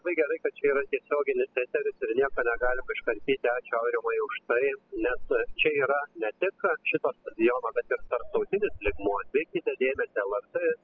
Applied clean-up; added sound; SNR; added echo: classical method spectral subtraction.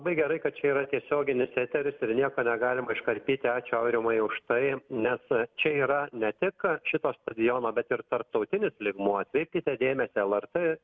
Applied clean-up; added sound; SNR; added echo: none; none; none; none.